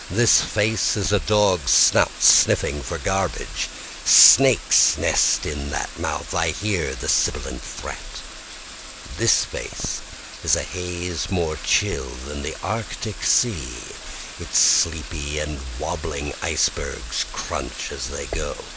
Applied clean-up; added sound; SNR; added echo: none; Bathtub (filling or washing); 14 dB; none.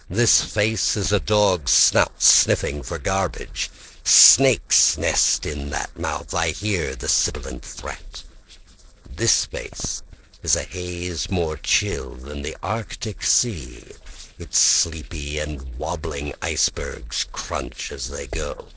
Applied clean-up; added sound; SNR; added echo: neural separator model SepFormer DNS4.